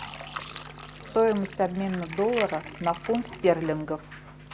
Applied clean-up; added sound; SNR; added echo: none; Fill (with liquid); 13 dB; reverberation time 1.1 s.